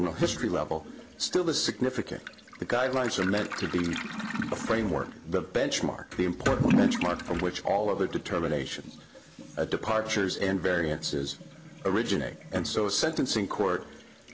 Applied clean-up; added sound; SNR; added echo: none; Toilet flush / Liquid; 6 dB; none.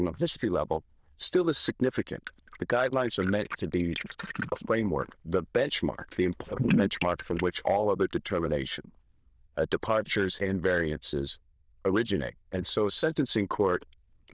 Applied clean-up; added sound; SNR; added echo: neural diffusion model UNIVERSE++.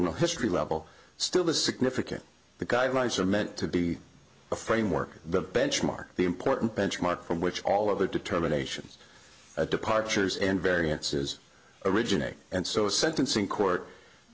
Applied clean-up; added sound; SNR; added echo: none; none; none; none.